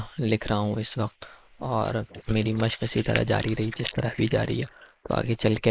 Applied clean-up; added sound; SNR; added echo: neural mask model Resemble Enhance denoiser.